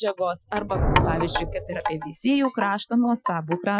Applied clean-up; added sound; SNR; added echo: classical method Wiener filter.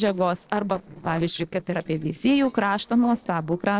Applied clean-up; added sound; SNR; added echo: neural separator model SepFormer DNS4.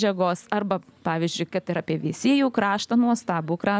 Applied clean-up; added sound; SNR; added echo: none; none; none; none.